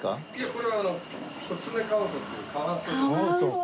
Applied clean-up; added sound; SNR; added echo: none; none; none; none.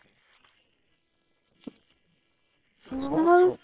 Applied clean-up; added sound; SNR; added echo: neural separator model SepFormer WHAM!.